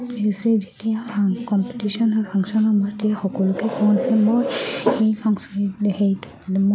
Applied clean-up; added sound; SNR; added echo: none; none; none; none.